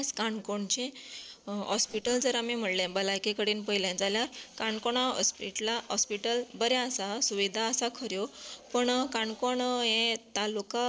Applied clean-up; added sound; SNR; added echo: neural separator model SepFormer DNS4.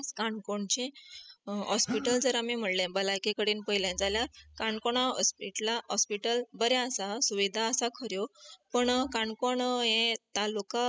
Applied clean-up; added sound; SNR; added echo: classical method spectral subtraction.